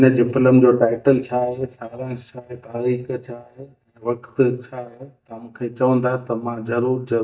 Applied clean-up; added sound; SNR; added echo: neural mask model DeepFilterNet 3.